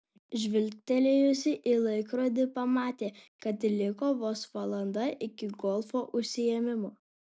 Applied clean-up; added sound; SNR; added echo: none; none; none; none.